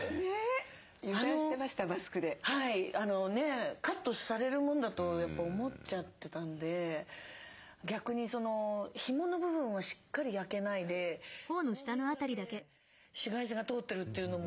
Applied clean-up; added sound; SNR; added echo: none; none; none; none.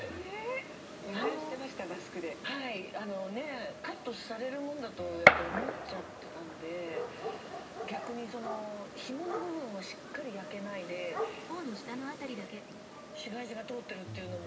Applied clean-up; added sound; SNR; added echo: none; Gunshot, gunfire; -3 dB; reverberation time 0.2 s.